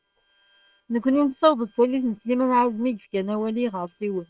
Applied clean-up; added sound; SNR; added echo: neural separator model SepFormer WHAM!.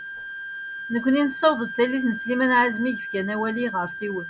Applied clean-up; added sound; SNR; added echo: none; Wind instrument, woodwind instrument; 10 dB; none.